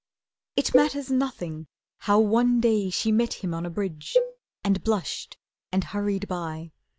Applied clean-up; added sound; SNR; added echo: none; Cowbell; 5 dB; none.